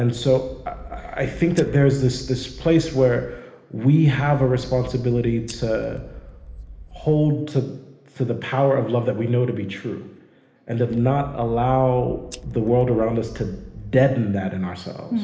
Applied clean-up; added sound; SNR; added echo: none; Scissors; 17 dB; reverberation time 1.1 s.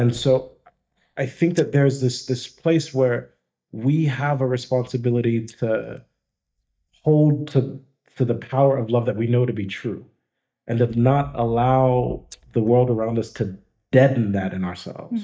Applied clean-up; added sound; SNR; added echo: neural mask model DeepFilterNet 3.